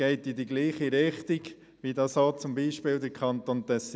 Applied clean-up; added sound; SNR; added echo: none; none; none; none.